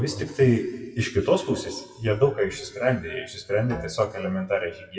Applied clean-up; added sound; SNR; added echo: classical method WPE with log-MMSE.